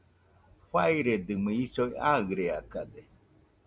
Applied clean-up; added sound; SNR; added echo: none; none; none; none.